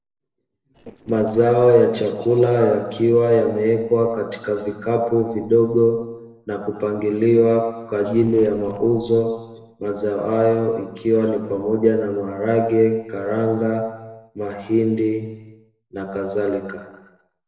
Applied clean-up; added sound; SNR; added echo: neural separator model SepFormer DNS4.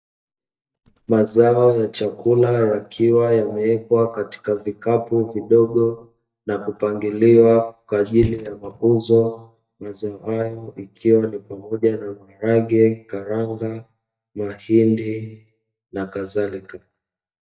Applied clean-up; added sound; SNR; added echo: neural mask model DeepFilterNet 3.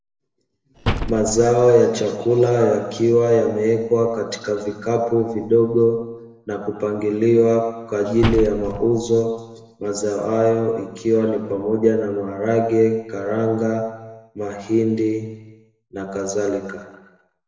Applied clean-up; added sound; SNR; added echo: none; Slam; 6 dB; reverberation time 1.2 s.